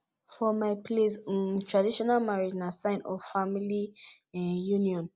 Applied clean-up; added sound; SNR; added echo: none; none; none; none.